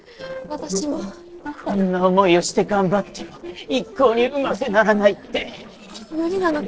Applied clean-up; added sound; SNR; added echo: neural separator model SepFormer DNS4.